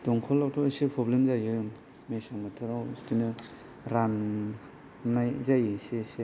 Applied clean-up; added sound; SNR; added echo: none; none; none; none.